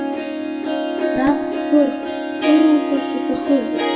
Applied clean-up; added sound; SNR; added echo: none; Harp; 2 dB; reverberation time 1.0 s.